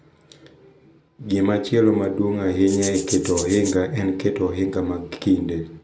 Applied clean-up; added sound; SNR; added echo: none; Rattle (instrument); 9 dB; none.